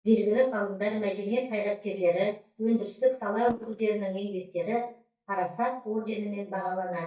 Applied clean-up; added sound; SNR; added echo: neural mask model DeepFilterNet 3.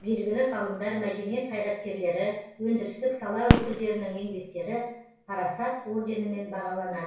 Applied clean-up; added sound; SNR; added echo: none; Fireworks; 4 dB; reverberation time 0.6 s.